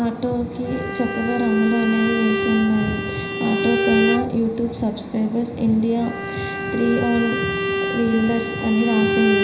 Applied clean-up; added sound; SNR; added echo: none; Bowed string instrument; 4 dB; reverberation time 0.9 s.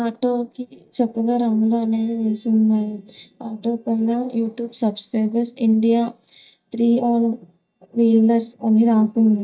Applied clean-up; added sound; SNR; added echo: neural mask model DeepFilterNet 3.